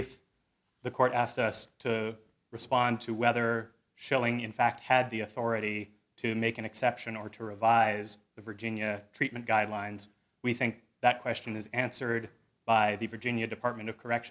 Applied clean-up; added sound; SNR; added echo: none; none; none; none.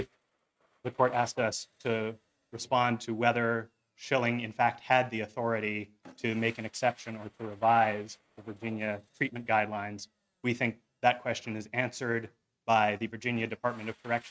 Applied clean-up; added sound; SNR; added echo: neural mask model RNNoise.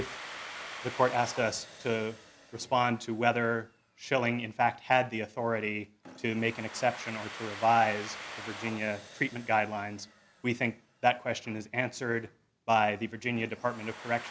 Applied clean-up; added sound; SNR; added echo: none; Domestic sounds, home sounds; 16 dB; none.